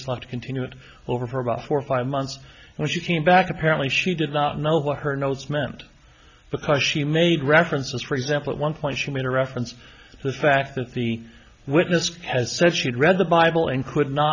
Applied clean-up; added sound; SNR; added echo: none; none; none; none.